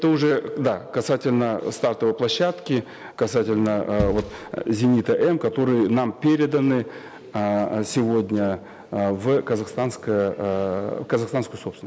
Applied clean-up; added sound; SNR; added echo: none; Bass drum; 11 dB; none.